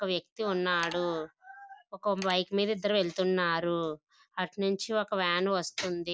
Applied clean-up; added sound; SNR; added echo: none; Mechanisms; 13 dB; none.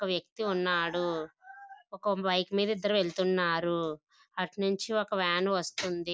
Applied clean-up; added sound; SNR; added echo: none; none; none; none.